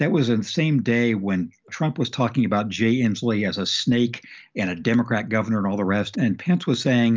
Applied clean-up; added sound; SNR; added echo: none; none; none; none.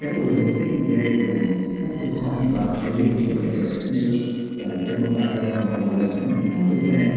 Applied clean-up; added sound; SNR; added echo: neural separator model SepFormer DNS4.